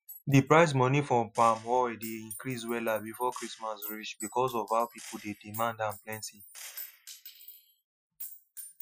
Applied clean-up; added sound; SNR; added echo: classical method Wiener filter.